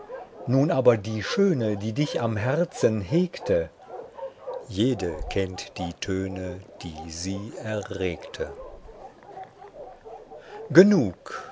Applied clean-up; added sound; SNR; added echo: none; Bark; 15 dB; none.